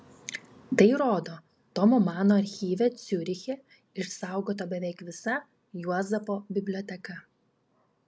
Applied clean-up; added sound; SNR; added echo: none; none; none; none.